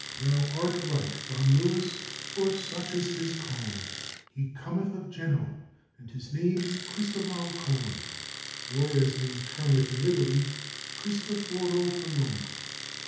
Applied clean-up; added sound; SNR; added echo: none; Domestic sounds, home sounds; 10 dB; reverberation time 0.8 s.